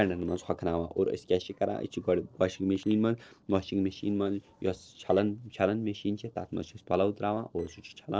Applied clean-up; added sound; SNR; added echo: neural separator model SepFormer DNS4.